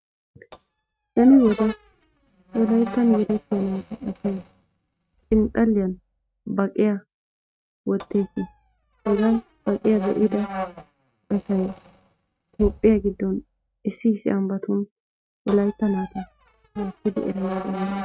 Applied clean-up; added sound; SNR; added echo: neural mask model RNNoise.